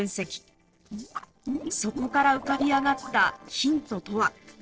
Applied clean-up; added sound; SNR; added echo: neural separator model SepFormer DNS4.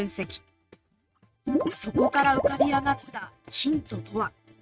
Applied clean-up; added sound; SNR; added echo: neural mask model RNNoise.